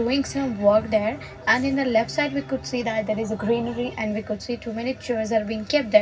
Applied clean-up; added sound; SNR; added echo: none; Bowed string instrument; 20 dB; reverberation time 0.4 s.